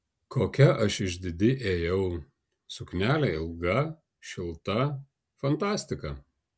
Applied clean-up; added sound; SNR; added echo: none; none; none; none.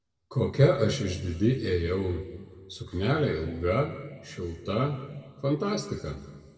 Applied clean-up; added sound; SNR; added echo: none; none; none; reverberation time 1.6 s.